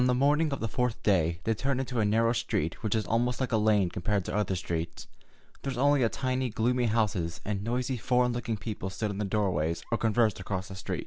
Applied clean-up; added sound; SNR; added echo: none; none; none; none.